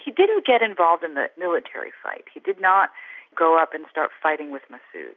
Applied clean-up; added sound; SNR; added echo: none; none; none; none.